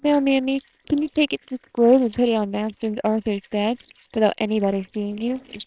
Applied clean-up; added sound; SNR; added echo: neural separator model SepFormer WHAMR!.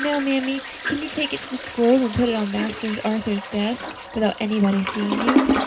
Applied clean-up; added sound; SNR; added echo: none; Toilet flush; 4 dB; reverberation time 0.2 s.